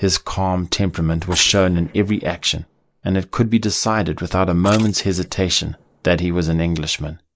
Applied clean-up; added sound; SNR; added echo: neural mask model Resemble Enhance denoiser.